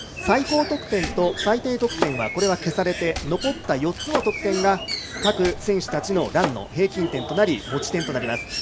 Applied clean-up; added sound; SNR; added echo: none; Domestic sounds, home sounds + Bird; 9 dB; none.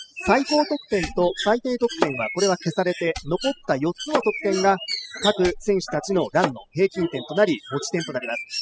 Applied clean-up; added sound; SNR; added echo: classical method spectral subtraction.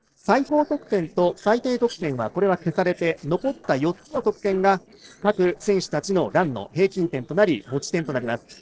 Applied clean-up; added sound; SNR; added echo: neural separator model SepFormer DNS4.